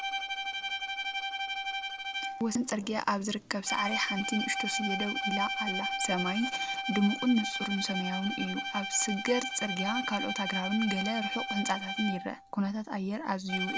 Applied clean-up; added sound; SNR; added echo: none; Bowed string instrument; 3 dB; none.